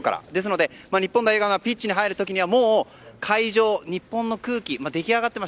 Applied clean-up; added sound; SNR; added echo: none; none; none; none.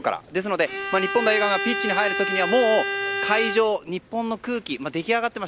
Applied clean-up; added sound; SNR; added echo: none; Bowed string instrument; 4 dB; none.